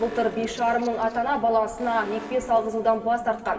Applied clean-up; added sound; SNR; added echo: none; Alarm; 18 dB; reverberation time 2.7 s.